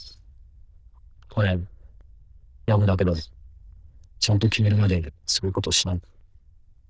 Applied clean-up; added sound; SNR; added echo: neural diffusion model UNIVERSE++.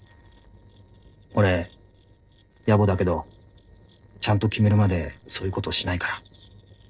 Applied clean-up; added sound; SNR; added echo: neural separator model SepFormer DNS4.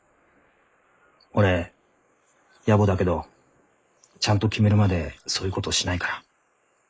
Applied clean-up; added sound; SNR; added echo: neural mask model Resemble Enhance denoiser.